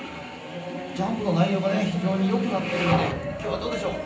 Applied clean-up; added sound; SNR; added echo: none; none; none; reverberation time 0.6 s.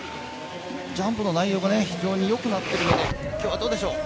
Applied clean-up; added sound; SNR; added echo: none; none; none; none.